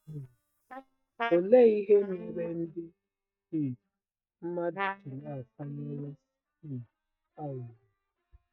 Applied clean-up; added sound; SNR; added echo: neural mask model DeepFilterNet 3.